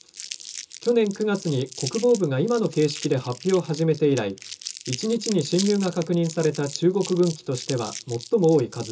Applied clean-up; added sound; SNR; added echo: none; Crumpling, crinkling; 15 dB; reverberation time 0.2 s.